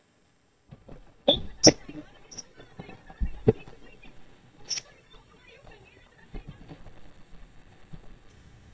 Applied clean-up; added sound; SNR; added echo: neural mask model DeepFilterNet 3.